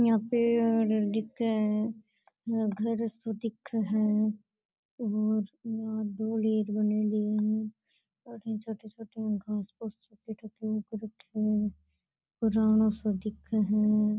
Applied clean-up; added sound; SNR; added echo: none; none; none; none.